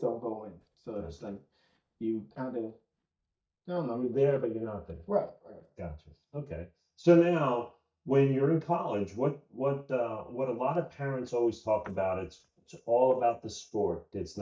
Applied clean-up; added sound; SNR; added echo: neural mask model DeepFilterNet 3.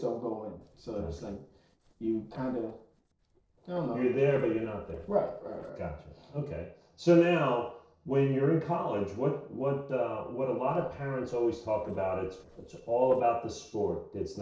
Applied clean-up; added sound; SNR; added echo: neural separator model SepFormer DNS4.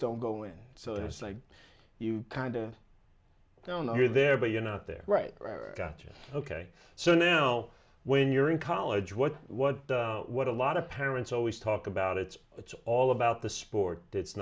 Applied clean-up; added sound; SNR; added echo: none; none; none; none.